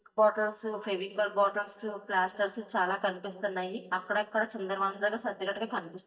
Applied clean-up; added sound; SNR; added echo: neural mask model DeepFilterNet 3.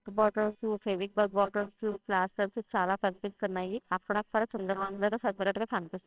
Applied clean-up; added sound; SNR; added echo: neural separator model SepFormer WHAMR!.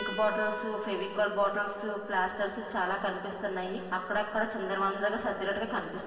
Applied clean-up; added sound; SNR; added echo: none; Keyboard (musical); 14 dB; reverberation time 2.4 s.